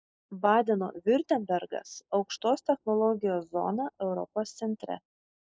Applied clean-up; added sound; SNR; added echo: neural mask model Resemble Enhance denoiser.